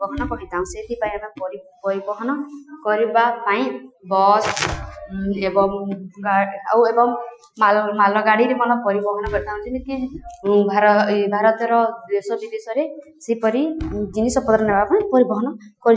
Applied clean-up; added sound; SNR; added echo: classical method Wiener filter.